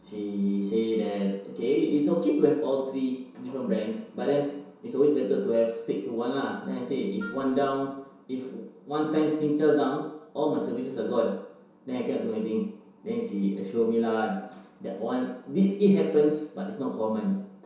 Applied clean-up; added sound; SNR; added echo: none; Wind instrument, woodwind instrument; 19 dB; reverberation time 0.7 s.